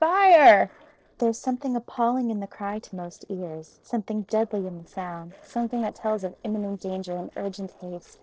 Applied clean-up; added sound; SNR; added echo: neural separator model SepFormer DNS4.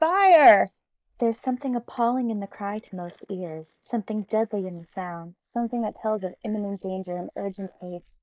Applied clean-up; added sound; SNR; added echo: neural mask model Resemble Enhance denoiser.